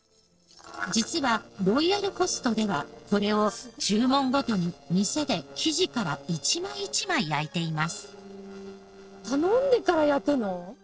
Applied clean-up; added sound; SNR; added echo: neural separator model SepFormer DNS4.